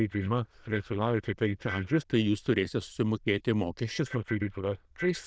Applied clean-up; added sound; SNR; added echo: neural diffusion model UNIVERSE++.